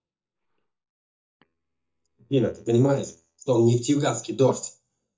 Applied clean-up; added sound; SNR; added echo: neural mask model DeepFilterNet 3.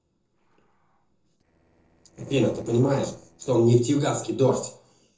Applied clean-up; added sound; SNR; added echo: neural separator model SepFormer DNS4.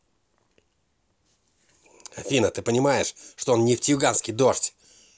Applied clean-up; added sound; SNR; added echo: none; none; none; none.